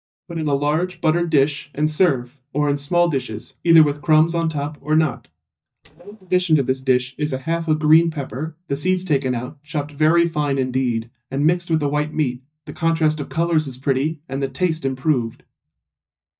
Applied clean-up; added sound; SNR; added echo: neural mask model DeepFilterNet 3.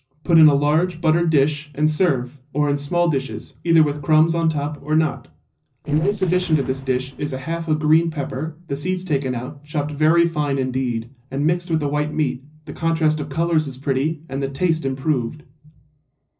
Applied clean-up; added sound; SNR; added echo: neural separator model SepFormer DNS4.